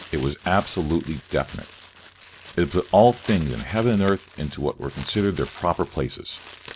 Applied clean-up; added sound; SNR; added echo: none; Crumpling, crinkling; 20 dB; none.